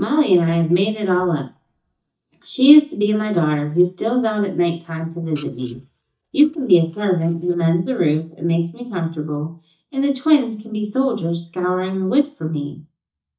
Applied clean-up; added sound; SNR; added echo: neural mask model DeepFilterNet 3.